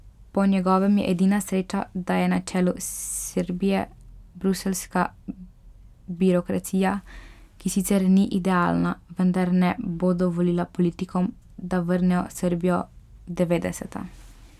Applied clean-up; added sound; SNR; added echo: none; none; none; none.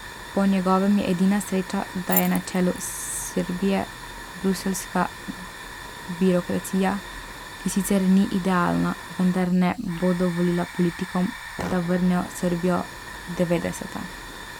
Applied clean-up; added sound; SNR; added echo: none; Keys jangling + Hiss / Fire; 12 dB; none.